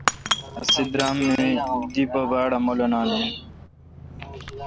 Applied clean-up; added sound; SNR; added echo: none; Shatter / Crushing; 7 dB; none.